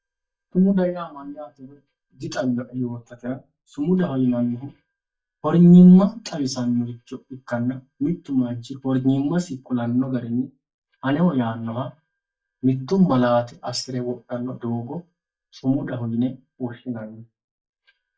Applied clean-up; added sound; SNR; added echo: neural mask model DeepFilterNet 3.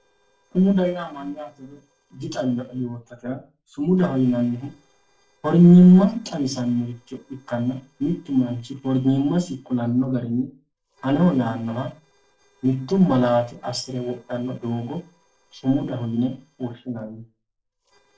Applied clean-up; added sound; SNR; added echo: neural separator model SepFormer DNS4.